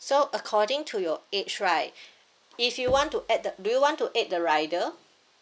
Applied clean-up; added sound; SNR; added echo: none; Knock; 19 dB; none.